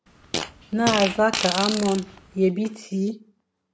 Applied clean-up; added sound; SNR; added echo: none; Fart; 5 dB; none.